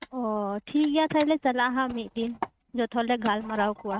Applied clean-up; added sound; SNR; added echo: neural mask model RNNoise.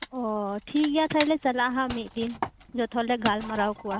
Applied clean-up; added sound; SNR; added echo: none; Wood; 11 dB; none.